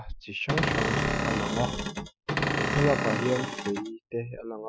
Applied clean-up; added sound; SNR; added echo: classical method Wiener filter.